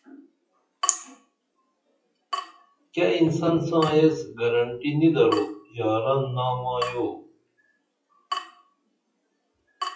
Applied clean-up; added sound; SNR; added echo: classical method WPE with log-MMSE.